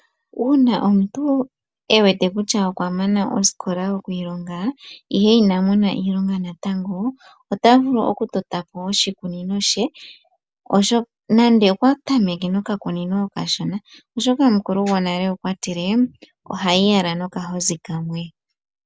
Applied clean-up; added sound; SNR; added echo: none; none; none; none.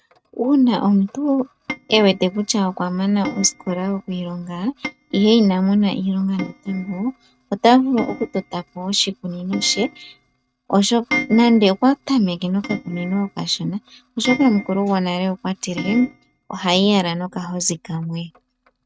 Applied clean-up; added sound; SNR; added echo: neural mask model RNNoise.